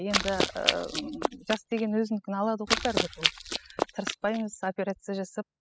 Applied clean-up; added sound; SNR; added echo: classical method spectral subtraction.